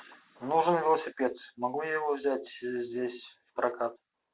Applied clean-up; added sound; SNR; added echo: none; none; none; none.